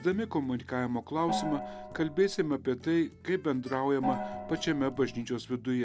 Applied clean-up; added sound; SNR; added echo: none; Gong; 6 dB; none.